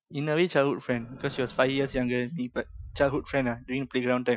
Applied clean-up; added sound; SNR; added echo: classical method Wiener filter.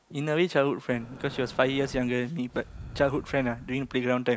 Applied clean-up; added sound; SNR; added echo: none; Breathing; 18 dB; none.